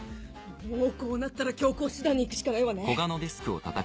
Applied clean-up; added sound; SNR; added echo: none; none; none; none.